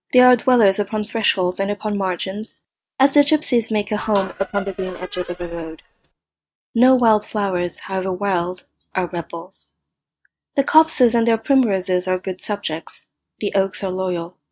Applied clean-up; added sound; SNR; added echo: neural mask model RNNoise.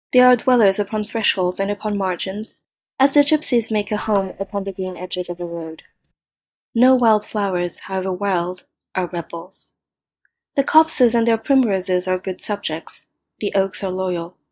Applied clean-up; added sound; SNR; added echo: neural mask model DeepFilterNet 3.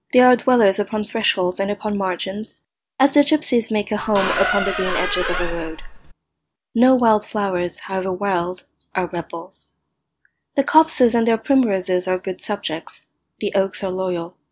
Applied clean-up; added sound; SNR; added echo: none; Squeak; 3 dB; none.